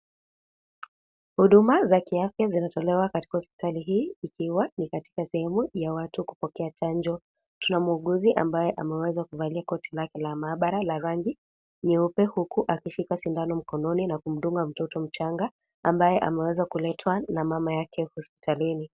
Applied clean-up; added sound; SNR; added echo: none; none; none; none.